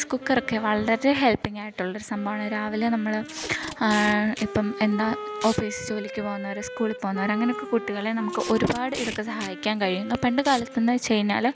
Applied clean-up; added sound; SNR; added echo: none; Wind instrument, woodwind instrument + Packing tape, duct tape; 12 dB; none.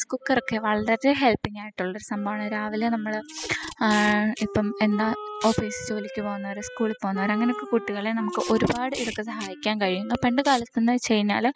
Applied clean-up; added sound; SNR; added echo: classical method spectral subtraction.